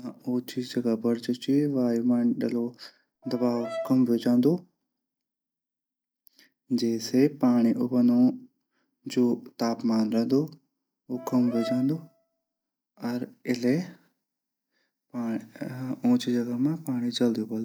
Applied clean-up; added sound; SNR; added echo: none; Brass instrument; 13 dB; none.